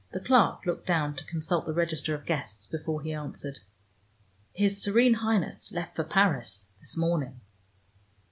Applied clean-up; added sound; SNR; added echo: none; none; none; none.